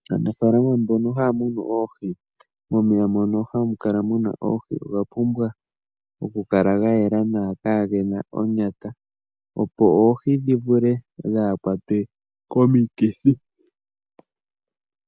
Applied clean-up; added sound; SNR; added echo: none; none; none; none.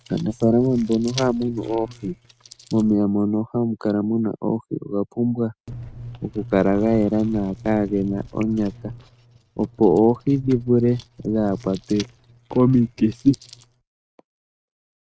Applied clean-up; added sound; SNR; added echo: neural mask model RNNoise.